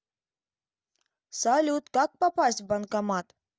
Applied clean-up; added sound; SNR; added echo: none; none; none; none.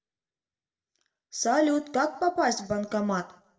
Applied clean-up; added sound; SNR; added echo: none; none; none; reverberation time 0.6 s.